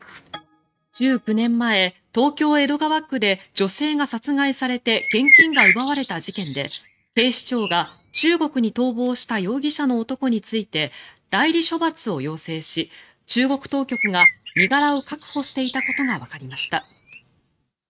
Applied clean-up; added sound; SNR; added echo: neural mask model RNNoise.